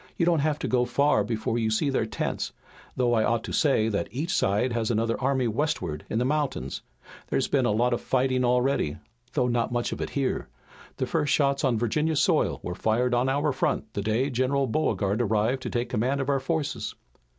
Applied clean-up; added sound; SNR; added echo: none; none; none; none.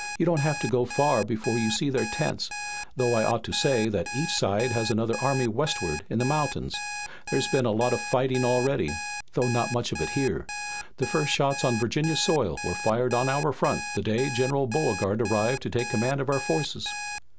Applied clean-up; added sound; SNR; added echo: none; Alarm; 9 dB; none.